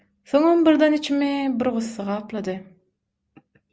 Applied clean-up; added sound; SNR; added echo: none; none; none; none.